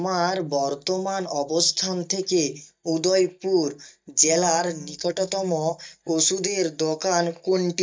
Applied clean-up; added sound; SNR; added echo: neural mask model DeepFilterNet 3.